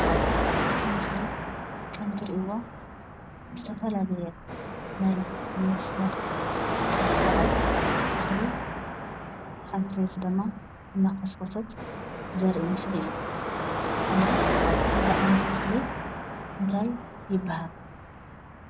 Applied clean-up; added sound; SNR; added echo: none; Car passing by / Traffic noise, roadway noise / Engine; -2 dB; none.